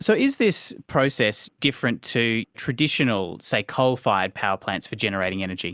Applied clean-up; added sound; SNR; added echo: none; none; none; none.